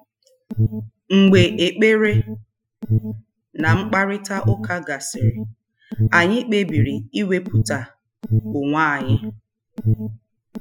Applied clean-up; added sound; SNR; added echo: classical method Wiener filter.